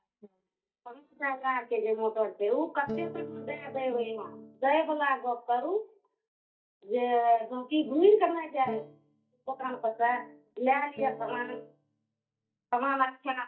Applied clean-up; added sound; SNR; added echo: neural mask model DeepFilterNet 3.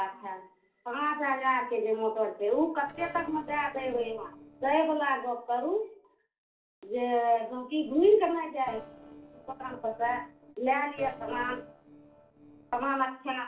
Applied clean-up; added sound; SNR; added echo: neural separator model SepFormer DNS4.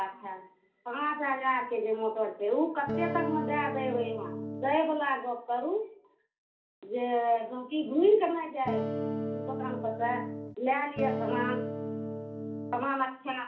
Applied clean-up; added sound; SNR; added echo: none; Electric guitar / Strum; 3 dB; reverberation time 0.4 s.